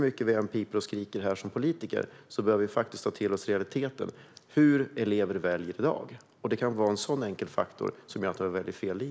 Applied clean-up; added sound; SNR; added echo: none; none; none; none.